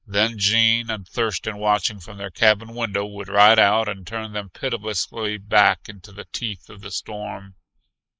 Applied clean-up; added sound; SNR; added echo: neural mask model Resemble Enhance denoiser.